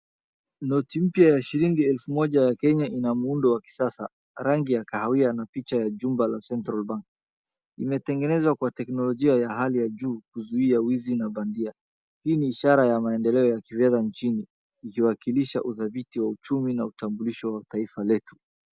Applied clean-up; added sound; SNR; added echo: none; none; none; none.